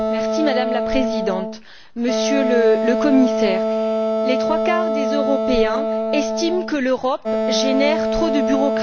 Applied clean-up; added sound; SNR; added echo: none; Wind instrument, woodwind instrument; -1 dB; none.